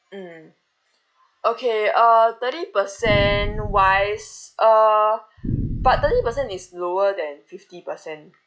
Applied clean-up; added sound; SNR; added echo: classical method log-MMSE.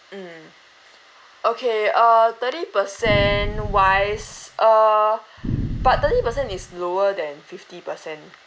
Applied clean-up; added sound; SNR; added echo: none; Boom; 7 dB; none.